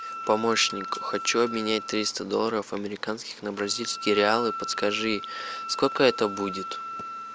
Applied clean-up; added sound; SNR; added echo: none; Wind instrument, woodwind instrument; 9 dB; none.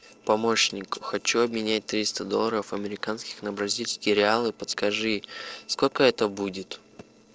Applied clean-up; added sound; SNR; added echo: neural separator model SepFormer DNS4.